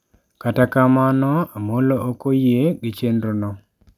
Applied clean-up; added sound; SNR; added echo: none; none; none; none.